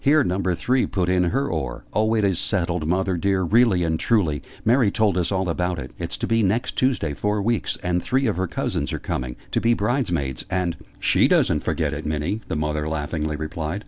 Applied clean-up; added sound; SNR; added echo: none; none; none; none.